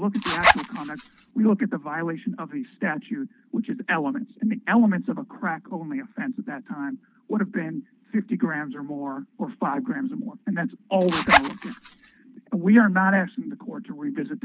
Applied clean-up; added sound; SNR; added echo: none; Zipper (clothing); -2 dB; none.